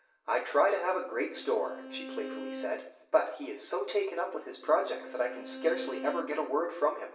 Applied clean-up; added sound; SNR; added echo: none; Bowed string instrument; 14 dB; reverberation time 0.7 s.